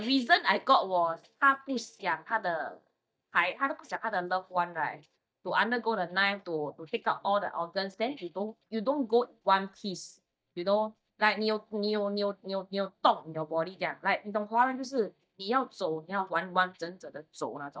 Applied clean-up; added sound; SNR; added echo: neural mask model DeepFilterNet 3.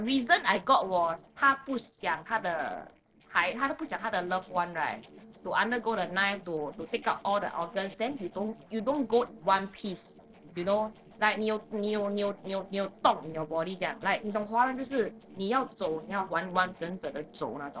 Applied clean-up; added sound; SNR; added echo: neural separator model SepFormer DNS4.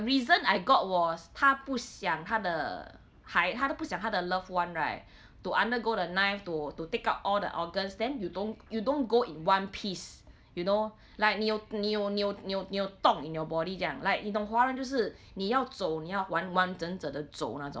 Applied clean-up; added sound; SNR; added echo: none; none; none; none.